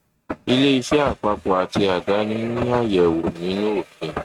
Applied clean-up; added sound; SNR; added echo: neural mask model RNNoise.